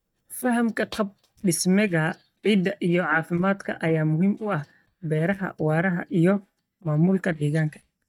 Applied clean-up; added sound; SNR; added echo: neural mask model DeepFilterNet 3.